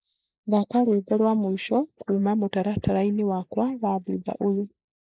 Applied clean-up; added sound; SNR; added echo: neural mask model Resemble Enhance denoiser.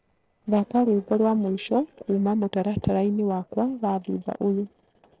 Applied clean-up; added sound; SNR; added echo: neural separator model SepFormer DNS4.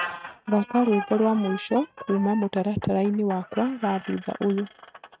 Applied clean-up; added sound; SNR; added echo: neural mask model RNNoise.